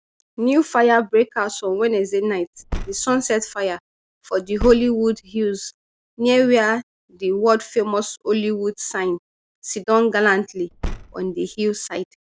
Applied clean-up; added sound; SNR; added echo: none; Car; 11 dB; none.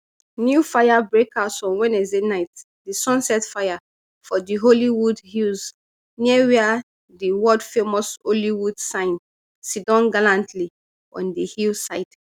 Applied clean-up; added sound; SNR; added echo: none; none; none; none.